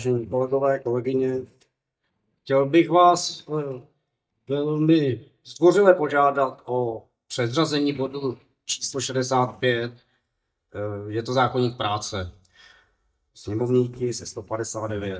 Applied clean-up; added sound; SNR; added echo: neural mask model DeepFilterNet 3.